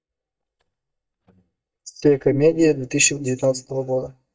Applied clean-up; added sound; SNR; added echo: neural mask model DeepFilterNet 3.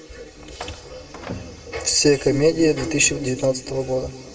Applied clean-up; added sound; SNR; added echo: none; Slam; 19 dB; reverberation time 1.7 s.